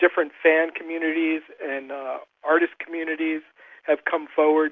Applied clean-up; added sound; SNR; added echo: none; none; none; none.